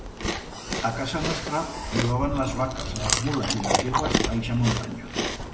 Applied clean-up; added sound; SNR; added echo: none; Chewing, mastication; 0 dB; reverberation time 1.8 s.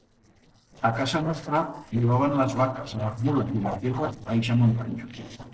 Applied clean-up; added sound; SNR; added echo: neural separator model SepFormer DNS4.